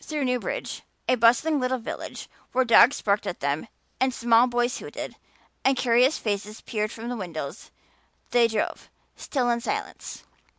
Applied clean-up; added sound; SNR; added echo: none; none; none; none.